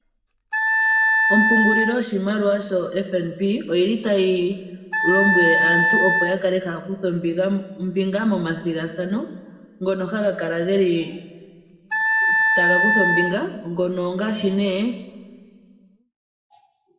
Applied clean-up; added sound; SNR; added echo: none; Wind instrument, woodwind instrument; -3 dB; reverberation time 1.3 s.